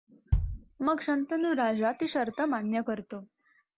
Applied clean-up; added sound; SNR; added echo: none; Bass drum; 4 dB; none.